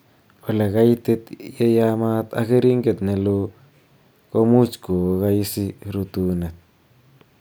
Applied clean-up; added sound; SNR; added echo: none; none; none; none.